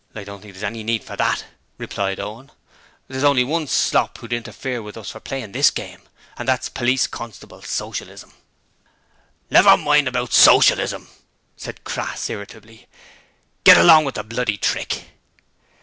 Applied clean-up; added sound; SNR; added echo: none; none; none; none.